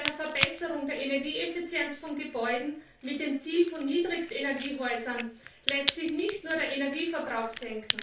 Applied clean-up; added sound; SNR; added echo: none; Crack; 6 dB; reverberation time 0.3 s.